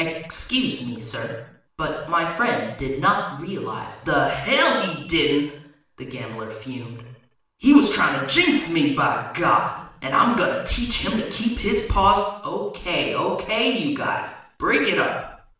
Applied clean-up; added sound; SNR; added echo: none; none; none; reverberation time 0.7 s.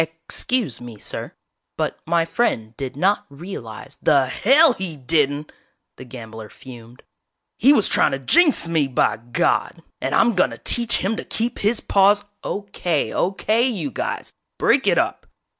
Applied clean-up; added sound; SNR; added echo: none; none; none; none.